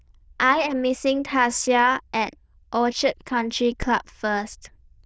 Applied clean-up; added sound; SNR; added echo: neural diffusion model UNIVERSE++.